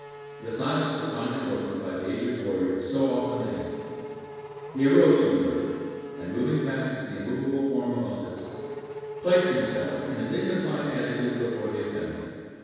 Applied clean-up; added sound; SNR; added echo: none; Race car, auto racing / Accelerating, revving, vroom; 14 dB; reverberation time 2.2 s.